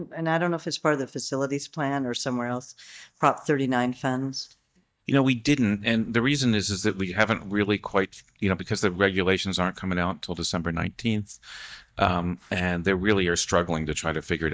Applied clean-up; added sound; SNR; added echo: neural mask model DeepFilterNet 3.